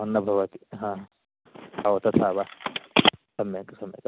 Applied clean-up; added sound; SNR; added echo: none; Telephone; 0 dB; none.